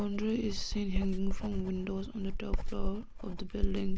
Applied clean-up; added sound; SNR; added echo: neural mask model Resemble Enhance denoiser.